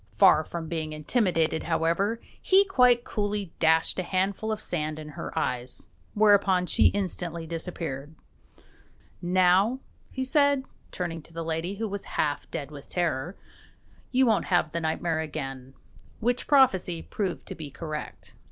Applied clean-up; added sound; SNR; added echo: none; none; none; none.